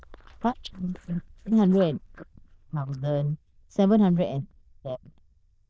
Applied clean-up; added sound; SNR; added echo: neural diffusion model UNIVERSE++.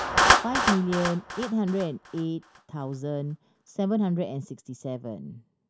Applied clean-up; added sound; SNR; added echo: none; Clapping; 0 dB; none.